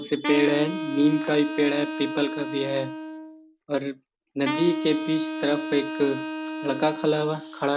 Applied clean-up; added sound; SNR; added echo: none; Wind instrument, woodwind instrument; 6 dB; none.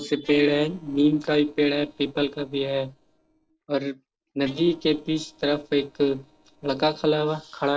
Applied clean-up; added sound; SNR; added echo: neural separator model SepFormer DNS4.